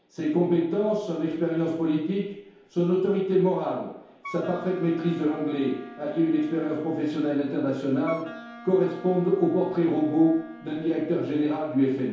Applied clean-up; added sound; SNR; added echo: none; Wind instrument, woodwind instrument; 19 dB; reverberation time 0.8 s.